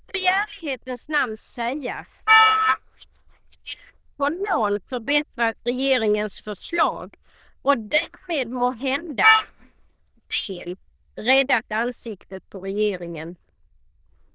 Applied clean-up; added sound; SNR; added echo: neural diffusion model UNIVERSE++.